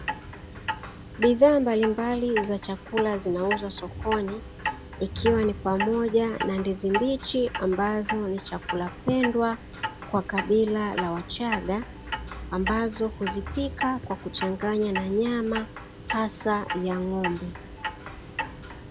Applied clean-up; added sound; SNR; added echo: none; Clock; 8 dB; none.